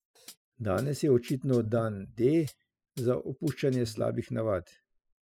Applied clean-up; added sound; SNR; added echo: classical method spectral subtraction.